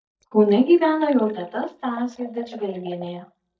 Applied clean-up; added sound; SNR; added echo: neural mask model DeepFilterNet 3.